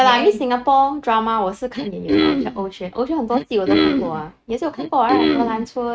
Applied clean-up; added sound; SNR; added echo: neural mask model RNNoise.